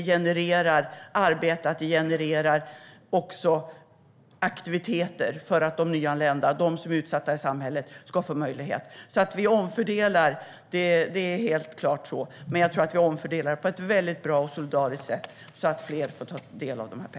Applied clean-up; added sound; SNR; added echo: none; none; none; none.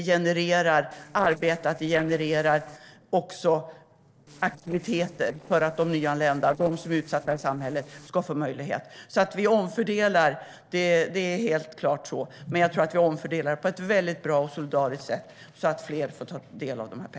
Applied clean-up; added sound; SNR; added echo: neural separator model SepFormer DNS4.